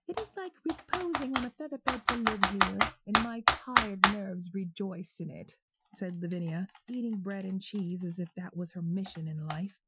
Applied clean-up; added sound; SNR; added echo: classical method Wiener filter.